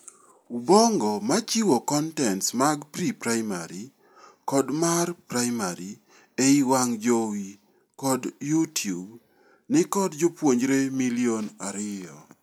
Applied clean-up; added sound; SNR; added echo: none; none; none; none.